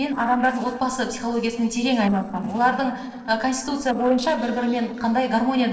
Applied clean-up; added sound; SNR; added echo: neural separator model SepFormer DNS4.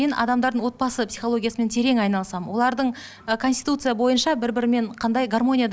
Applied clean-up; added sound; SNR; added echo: none; none; none; none.